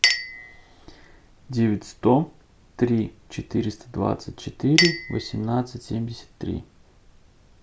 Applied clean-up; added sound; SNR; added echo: none; Chink, clink; 5 dB; none.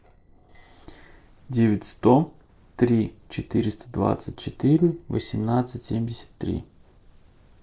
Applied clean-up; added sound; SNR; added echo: neural separator model SepFormer DNS4.